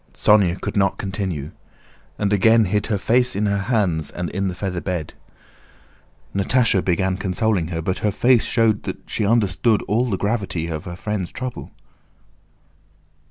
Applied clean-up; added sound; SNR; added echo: none; none; none; none.